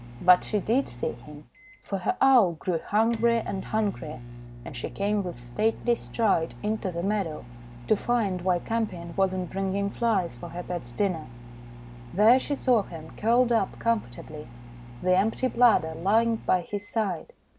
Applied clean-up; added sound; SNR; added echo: none; Microwave oven; 15 dB; none.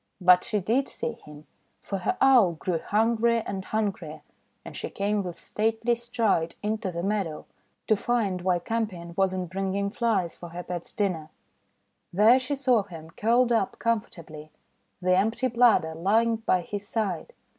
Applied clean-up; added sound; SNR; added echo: none; none; none; none.